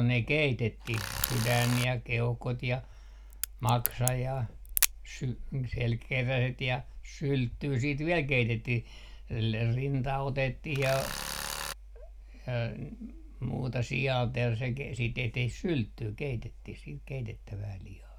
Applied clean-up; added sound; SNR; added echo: none; Crack + Tools; 5 dB; none.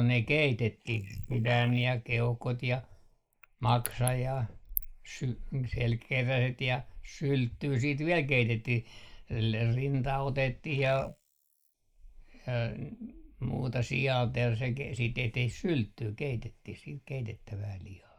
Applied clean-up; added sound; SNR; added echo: neural mask model Resemble Enhance denoiser.